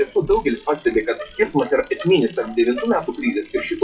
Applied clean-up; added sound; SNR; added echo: classical method WPE with log-MMSE.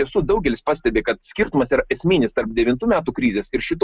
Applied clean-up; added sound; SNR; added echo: none; none; none; none.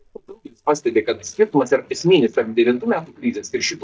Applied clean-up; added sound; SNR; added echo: neural mask model DeepFilterNet 3.